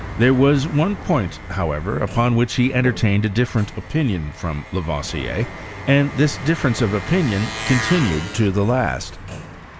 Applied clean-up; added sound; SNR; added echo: none; Engine + Sliding door; 12 dB; none.